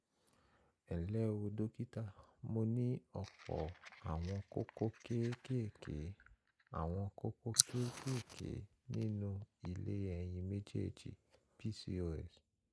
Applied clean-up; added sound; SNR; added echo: neural mask model Resemble Enhance denoiser.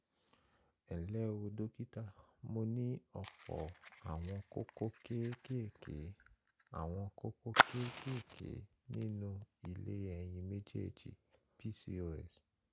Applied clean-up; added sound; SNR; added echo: none; Fire; 0 dB; none.